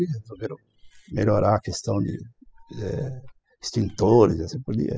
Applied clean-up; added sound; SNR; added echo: classical method spectral subtraction.